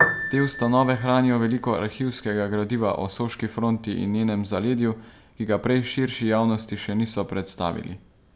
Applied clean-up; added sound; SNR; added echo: none; Piano; 10 dB; none.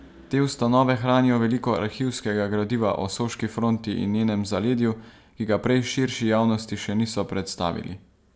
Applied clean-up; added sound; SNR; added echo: none; none; none; none.